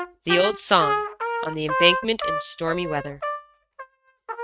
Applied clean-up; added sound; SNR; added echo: neural mask model RNNoise.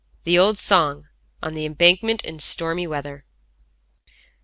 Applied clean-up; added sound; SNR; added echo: none; none; none; none.